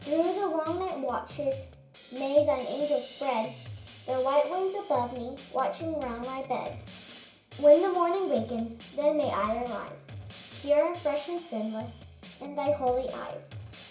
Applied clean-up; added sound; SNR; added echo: none; Drum kit; 17 dB; reverberation time 0.5 s.